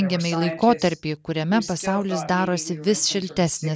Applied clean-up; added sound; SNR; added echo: none; none; none; none.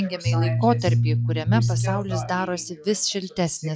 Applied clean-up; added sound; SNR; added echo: classical method log-MMSE.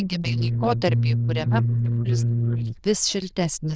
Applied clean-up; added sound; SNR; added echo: neural diffusion model UNIVERSE++.